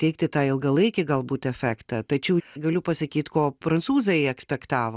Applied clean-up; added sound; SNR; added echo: none; none; none; none.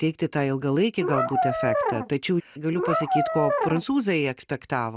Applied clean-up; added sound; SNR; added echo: none; Brass instrument; 0 dB; none.